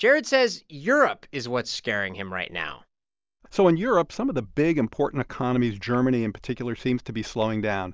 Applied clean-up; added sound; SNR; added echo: none; none; none; none.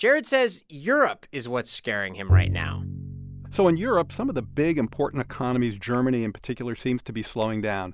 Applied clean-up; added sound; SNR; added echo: none; Bowed string instrument; 3 dB; none.